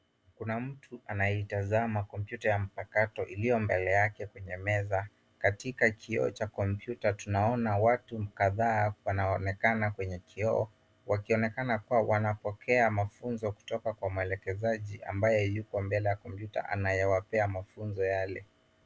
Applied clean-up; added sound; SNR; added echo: none; none; none; none.